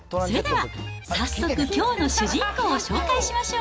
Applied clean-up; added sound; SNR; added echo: none; none; none; none.